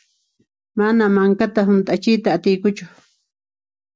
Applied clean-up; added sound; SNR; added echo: none; none; none; none.